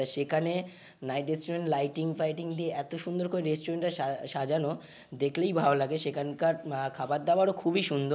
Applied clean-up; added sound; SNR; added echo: none; none; none; none.